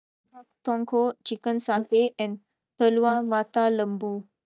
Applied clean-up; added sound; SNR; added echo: neural mask model DeepFilterNet 3.